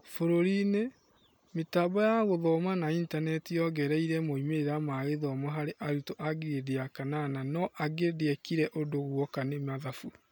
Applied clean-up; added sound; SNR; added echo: none; none; none; none.